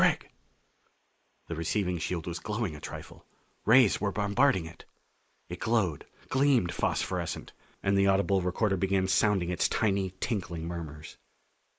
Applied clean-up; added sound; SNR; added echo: neural mask model Resemble Enhance denoiser.